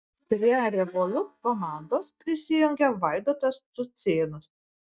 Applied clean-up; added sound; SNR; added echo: neural mask model DeepFilterNet 3.